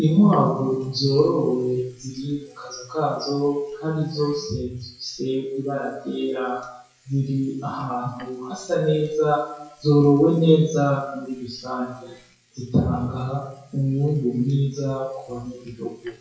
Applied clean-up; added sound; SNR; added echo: classical method WPE with log-MMSE.